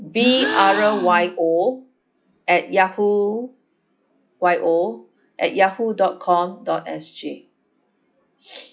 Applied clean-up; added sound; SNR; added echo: classical method log-MMSE.